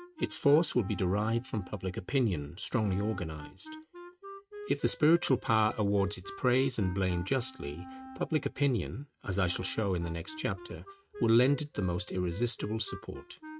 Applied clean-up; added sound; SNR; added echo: neural mask model RNNoise.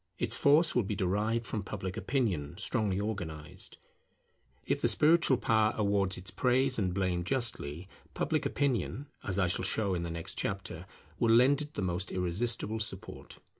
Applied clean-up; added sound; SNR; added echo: none; none; none; none.